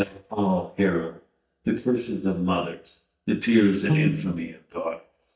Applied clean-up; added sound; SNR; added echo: neural mask model DeepFilterNet 3.